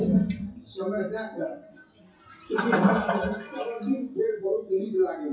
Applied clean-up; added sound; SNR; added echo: classical method WPE with log-MMSE.